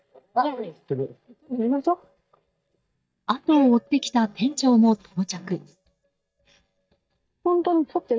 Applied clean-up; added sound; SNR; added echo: neural mask model DeepFilterNet 3.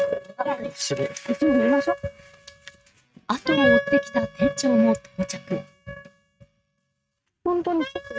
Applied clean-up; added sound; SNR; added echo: neural mask model RNNoise.